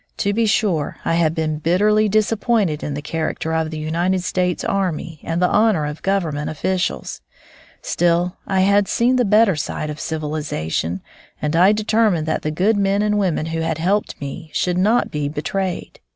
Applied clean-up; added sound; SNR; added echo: none; none; none; none.